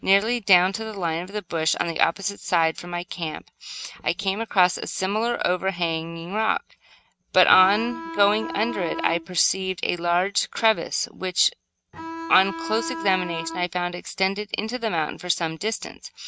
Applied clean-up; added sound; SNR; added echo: neural mask model RNNoise.